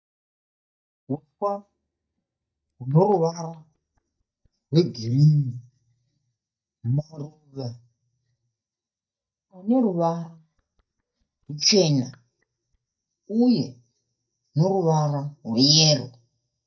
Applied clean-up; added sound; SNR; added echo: neural mask model DeepFilterNet 3.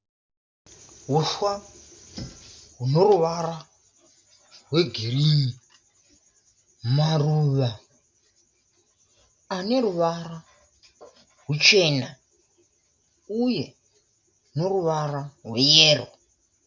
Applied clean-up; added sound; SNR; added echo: none; none; none; none.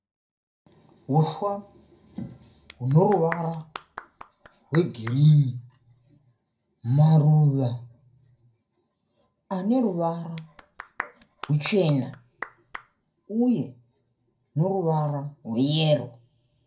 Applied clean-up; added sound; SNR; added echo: none; Clapping; 17 dB; reverberation time 0.2 s.